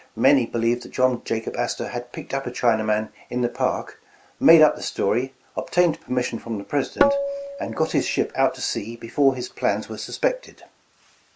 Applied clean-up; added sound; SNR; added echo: none; Tabla; 2 dB; none.